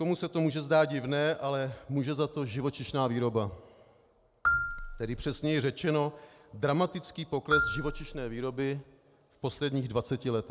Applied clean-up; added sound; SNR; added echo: none; Marimba, xylophone; 4 dB; none.